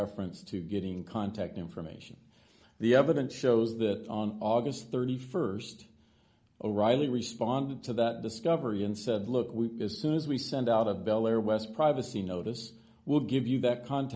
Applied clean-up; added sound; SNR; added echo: none; none; none; none.